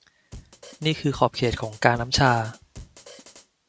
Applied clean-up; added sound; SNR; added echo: none; Drum kit; 19 dB; none.